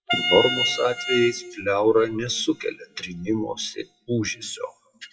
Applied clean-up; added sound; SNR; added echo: classical method WPE with log-MMSE.